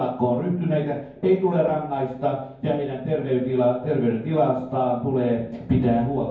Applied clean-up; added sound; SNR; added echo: none; none; none; reverberation time 0.9 s.